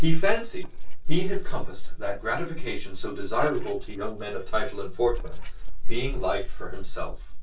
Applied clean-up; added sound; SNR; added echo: neural separator model SepFormer DNS4.